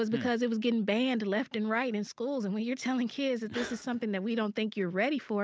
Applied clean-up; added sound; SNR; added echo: none; none; none; none.